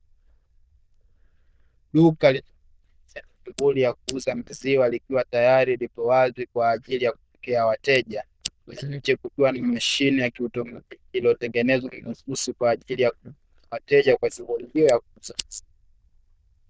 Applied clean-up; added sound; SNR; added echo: neural diffusion model UNIVERSE++.